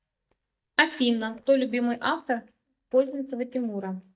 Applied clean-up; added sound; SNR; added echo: neural mask model DeepFilterNet 3.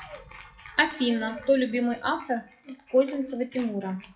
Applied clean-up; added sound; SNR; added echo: classical method WPE with log-MMSE.